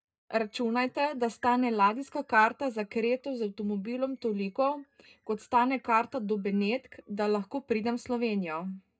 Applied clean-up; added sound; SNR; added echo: neural mask model DeepFilterNet 3.